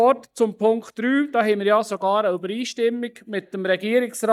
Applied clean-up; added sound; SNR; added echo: neural mask model DeepFilterNet 3.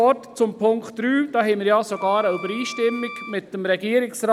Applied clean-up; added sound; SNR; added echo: none; Wind instrument, woodwind instrument; 16 dB; none.